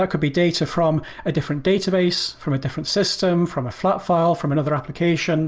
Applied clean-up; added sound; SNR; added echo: none; none; none; none.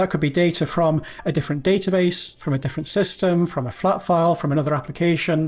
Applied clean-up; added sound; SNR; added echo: neural separator model SepFormer DNS4.